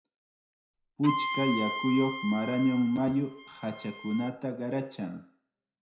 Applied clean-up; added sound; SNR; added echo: none; Bowed string instrument; 6 dB; reverberation time 0.5 s.